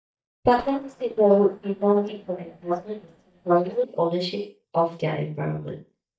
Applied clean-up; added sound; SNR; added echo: neural mask model DeepFilterNet 3.